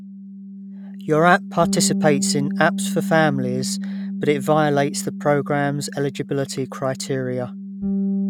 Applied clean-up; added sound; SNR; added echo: none; Bass guitar; 5 dB; none.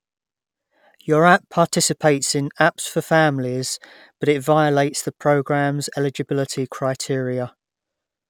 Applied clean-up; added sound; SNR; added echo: none; none; none; none.